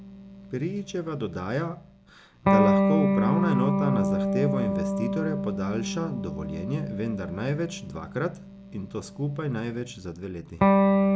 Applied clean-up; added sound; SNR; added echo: none; Electric guitar; -4 dB; none.